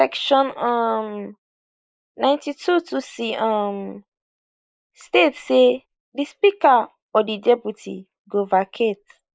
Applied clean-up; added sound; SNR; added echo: neural mask model Resemble Enhance denoiser.